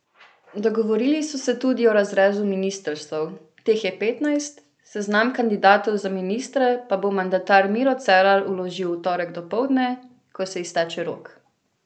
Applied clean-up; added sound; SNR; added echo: none; none; none; none.